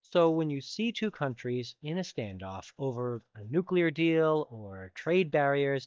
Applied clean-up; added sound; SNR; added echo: neural mask model DeepFilterNet 3.